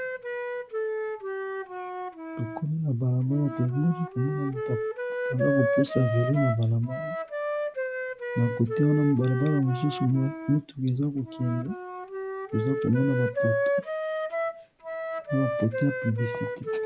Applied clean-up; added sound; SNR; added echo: none; Wind instrument, woodwind instrument; 4 dB; none.